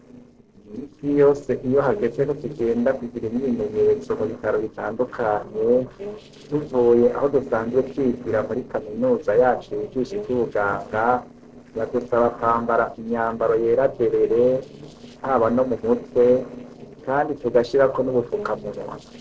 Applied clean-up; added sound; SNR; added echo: neural separator model SepFormer DNS4.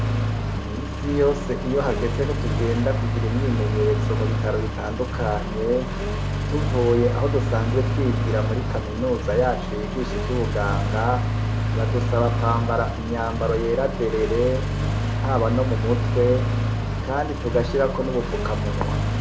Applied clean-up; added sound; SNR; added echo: none; Accelerating, revving, vroom; -1 dB; reverberation time 0.5 s.